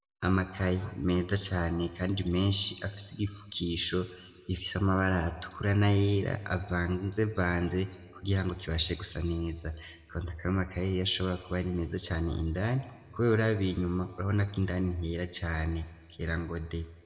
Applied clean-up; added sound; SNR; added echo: none; none; none; reverberation time 1.2 s.